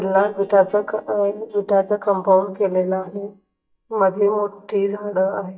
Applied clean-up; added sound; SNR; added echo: neural mask model DeepFilterNet 3.